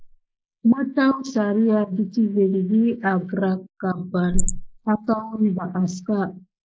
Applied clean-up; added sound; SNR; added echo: neural mask model Resemble Enhance denoiser.